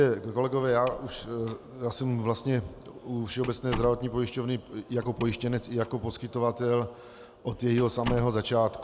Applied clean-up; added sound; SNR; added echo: none; Slam; 15 dB; none.